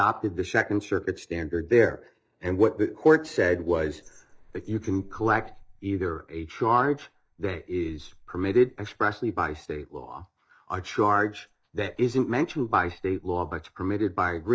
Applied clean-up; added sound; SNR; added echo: neural mask model DeepFilterNet 3.